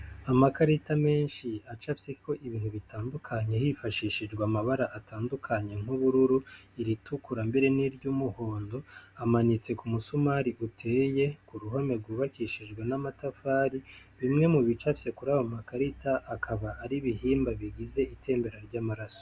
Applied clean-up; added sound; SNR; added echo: none; none; none; none.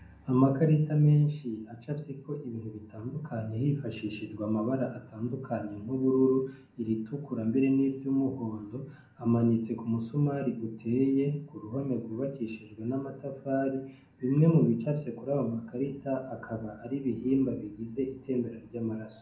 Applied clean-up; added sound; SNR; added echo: none; none; none; reverberation time 0.6 s.